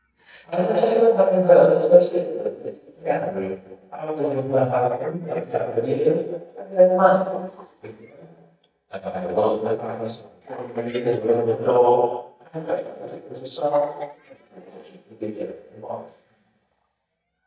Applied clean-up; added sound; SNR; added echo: neural mask model DeepFilterNet 3.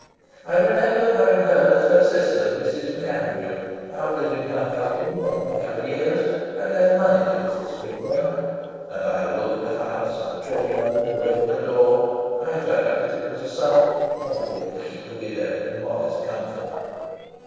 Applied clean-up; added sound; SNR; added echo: neural separator model SepFormer DNS4.